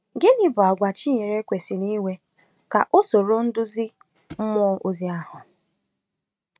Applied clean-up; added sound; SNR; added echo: neural mask model RNNoise.